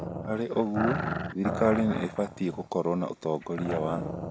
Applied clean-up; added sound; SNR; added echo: none; Growling; 6 dB; none.